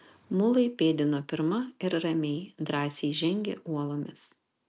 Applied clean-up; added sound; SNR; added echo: none; none; none; none.